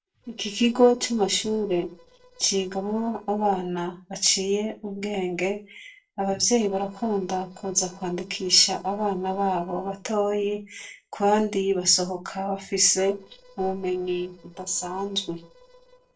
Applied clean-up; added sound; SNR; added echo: neural separator model SepFormer DNS4.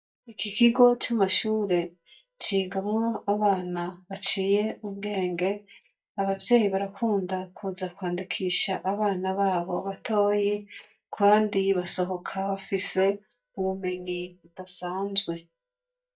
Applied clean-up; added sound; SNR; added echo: neural mask model DeepFilterNet 3.